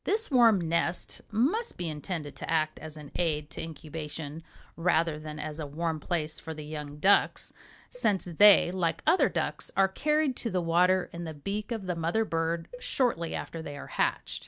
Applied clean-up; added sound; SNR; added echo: neural mask model DeepFilterNet 3.